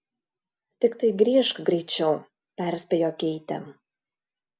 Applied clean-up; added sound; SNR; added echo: none; none; none; none.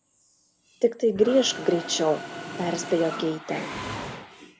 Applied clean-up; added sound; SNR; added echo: none; Mechanisms; 11 dB; none.